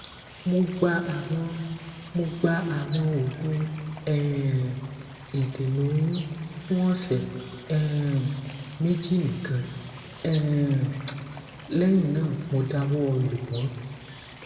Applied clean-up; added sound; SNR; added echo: none; Water / Bird; 15 dB; reverberation time 2.1 s.